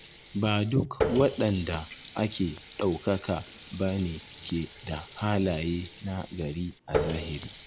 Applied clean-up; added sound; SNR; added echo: none; Water tap, faucet; 8 dB; none.